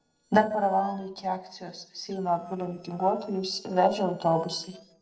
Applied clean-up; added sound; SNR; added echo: neural separator model SepFormer DNS4.